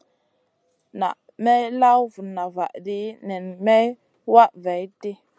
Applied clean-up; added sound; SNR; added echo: none; none; none; none.